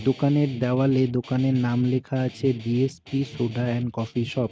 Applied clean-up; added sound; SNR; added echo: neural mask model RNNoise.